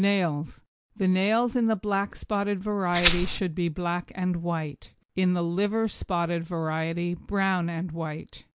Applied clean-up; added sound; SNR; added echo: none; Rattle (instrument); -2 dB; none.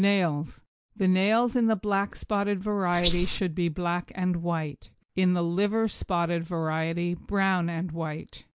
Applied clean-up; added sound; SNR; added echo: neural mask model Resemble Enhance denoiser.